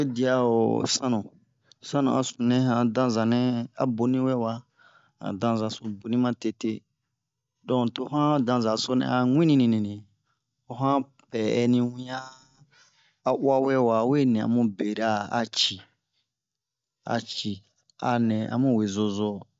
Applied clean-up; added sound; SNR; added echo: none; none; none; none.